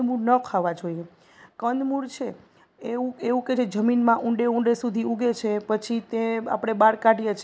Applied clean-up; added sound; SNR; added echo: none; none; none; none.